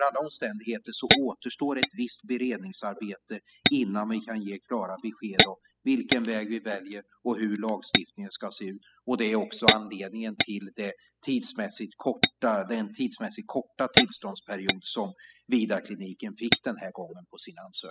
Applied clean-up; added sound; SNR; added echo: classical method spectral subtraction.